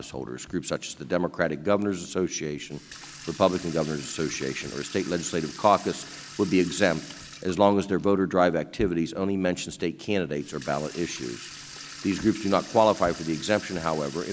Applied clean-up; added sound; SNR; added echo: none; Sink (filling or washing) / Water tap, faucet; 18 dB; none.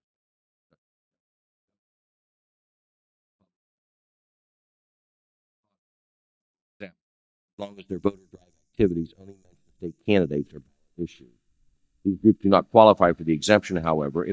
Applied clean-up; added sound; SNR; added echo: neural mask model DeepFilterNet 3.